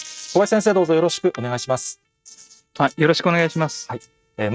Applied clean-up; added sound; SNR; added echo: neural mask model RNNoise.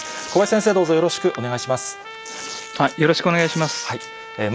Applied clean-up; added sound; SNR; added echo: none; Trumpet + Tearing; 13 dB; none.